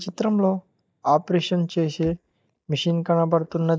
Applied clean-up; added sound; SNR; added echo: neural mask model DeepFilterNet 3.